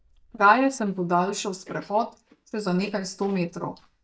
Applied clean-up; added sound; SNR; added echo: neural mask model DeepFilterNet 3.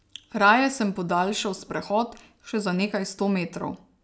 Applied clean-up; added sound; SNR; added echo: none; none; none; none.